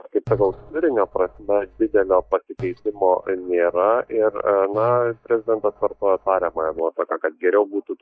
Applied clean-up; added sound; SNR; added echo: neural mask model DeepFilterNet 3.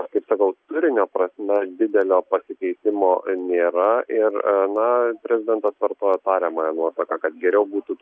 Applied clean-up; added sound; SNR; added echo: none; none; none; none.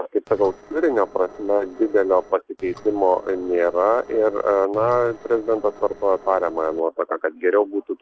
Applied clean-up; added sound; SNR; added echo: neural separator model SepFormer DNS4.